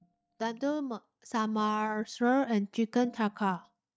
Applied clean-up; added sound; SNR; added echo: neural mask model DeepFilterNet 3.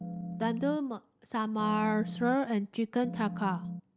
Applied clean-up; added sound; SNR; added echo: none; Organ; 6 dB; none.